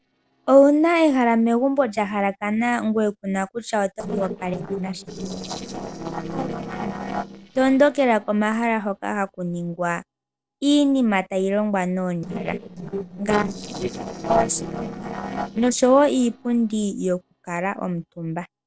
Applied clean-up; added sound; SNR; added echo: neural separator model SepFormer DNS4.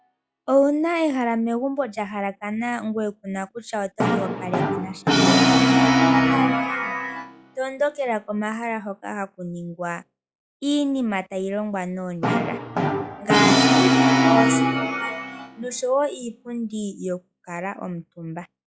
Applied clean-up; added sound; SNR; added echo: classical method log-MMSE.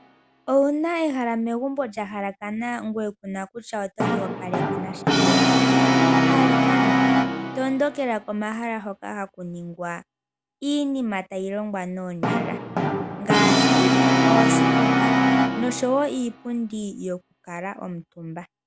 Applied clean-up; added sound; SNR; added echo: none; Brass instrument; -4 dB; none.